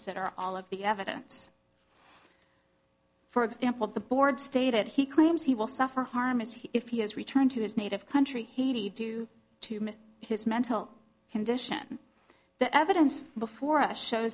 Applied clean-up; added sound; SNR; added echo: none; none; none; none.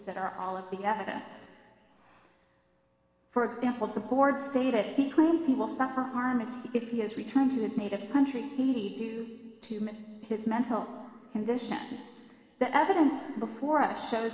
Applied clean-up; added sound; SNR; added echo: none; none; none; reverberation time 2.4 s.